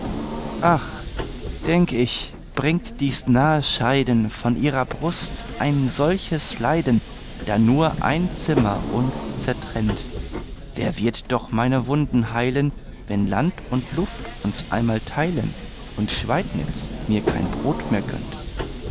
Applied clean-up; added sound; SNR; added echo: none; Subway, metro, underground; 8 dB; none.